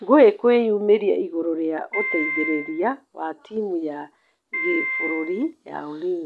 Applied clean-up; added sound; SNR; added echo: none; Piano; 5 dB; none.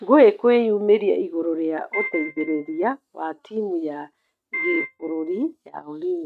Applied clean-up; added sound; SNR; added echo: neural mask model RNNoise.